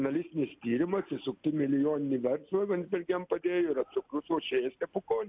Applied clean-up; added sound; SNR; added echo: none; none; none; none.